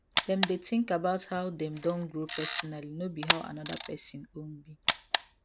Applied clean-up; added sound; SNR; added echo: none; Camera; -4 dB; none.